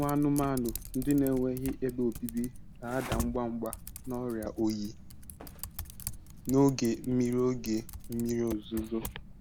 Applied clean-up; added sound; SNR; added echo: none; Typing; 10 dB; none.